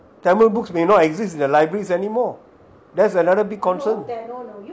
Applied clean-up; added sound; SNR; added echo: none; none; none; none.